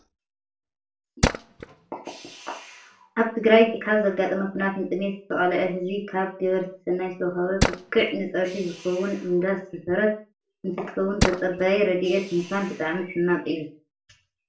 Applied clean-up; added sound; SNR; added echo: none; Tools; 5 dB; reverberation time 0.3 s.